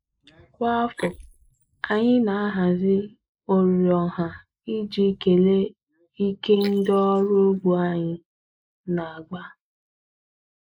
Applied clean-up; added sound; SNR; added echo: neural mask model Resemble Enhance denoiser.